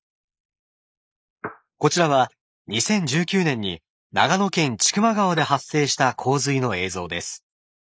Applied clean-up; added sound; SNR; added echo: neural mask model Resemble Enhance denoiser.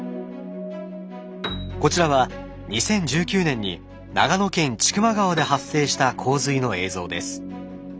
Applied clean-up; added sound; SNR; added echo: none; Piano; 14 dB; none.